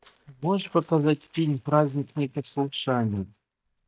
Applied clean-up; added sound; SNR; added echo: neural mask model DeepFilterNet 3.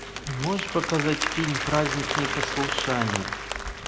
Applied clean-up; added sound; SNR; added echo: none; Applause; 2 dB; none.